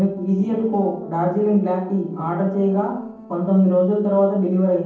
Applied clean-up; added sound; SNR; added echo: neural separator model SepFormer DNS4.